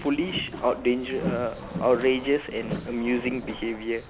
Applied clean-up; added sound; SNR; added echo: none; Boat, Water vehicle; 9 dB; none.